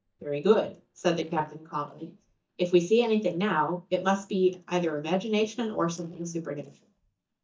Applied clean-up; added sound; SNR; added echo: neural mask model DeepFilterNet 3.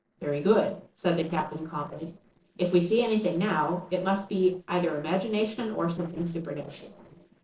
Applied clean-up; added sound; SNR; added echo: neural separator model SepFormer DNS4.